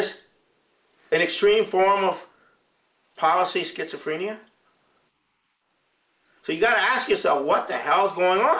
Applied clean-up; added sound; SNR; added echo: neural mask model Resemble Enhance denoiser.